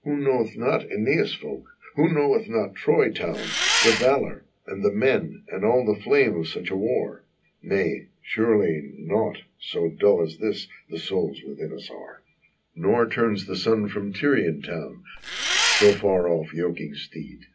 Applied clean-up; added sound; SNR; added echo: none; Engine; 0 dB; reverberation time 0.4 s.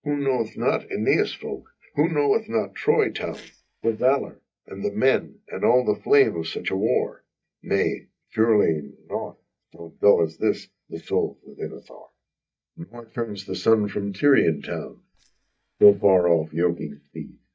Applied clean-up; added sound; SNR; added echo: neural mask model DeepFilterNet 3.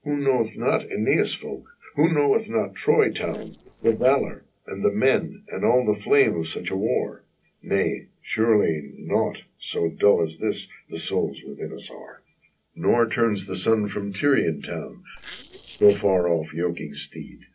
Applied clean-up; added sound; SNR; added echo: neural separator model SepFormer DNS4.